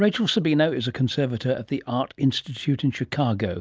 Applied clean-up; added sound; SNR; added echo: none; none; none; none.